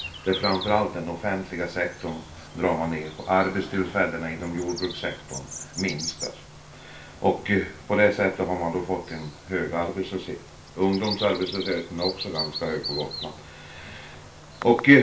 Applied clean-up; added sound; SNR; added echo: none; Bird vocalization, bird call, bird song; 13 dB; reverberation time 0.3 s.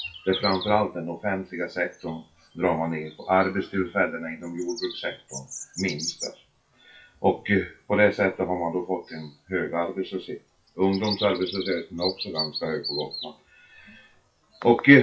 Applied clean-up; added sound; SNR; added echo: classical method WPE with log-MMSE.